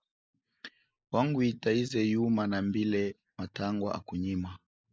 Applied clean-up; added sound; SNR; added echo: neural mask model Resemble Enhance denoiser.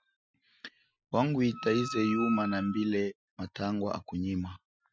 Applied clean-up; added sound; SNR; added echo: classical method Wiener filter.